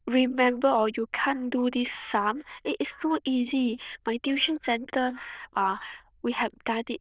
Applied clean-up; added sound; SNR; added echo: neural diffusion model UNIVERSE++.